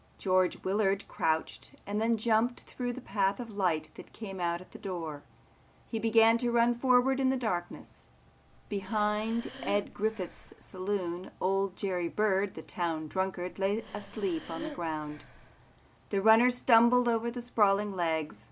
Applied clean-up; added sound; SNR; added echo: none; Breathing; 16 dB; none.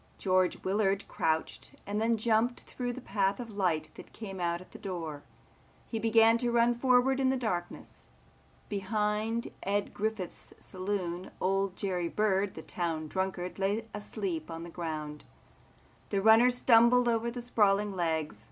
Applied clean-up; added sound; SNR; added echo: none; none; none; none.